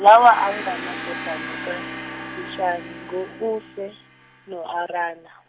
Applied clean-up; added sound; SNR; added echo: none; Bowed string instrument + Gong; 13 dB; none.